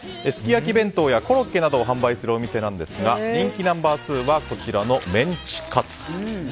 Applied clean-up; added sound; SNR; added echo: none; none; none; none.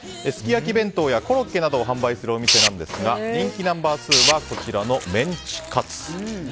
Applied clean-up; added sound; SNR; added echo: none; Tools; -3 dB; none.